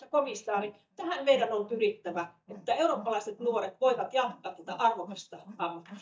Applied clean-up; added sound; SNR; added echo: neural mask model DeepFilterNet 3.